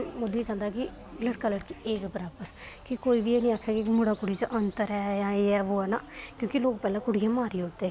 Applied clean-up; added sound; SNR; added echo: none; none; none; none.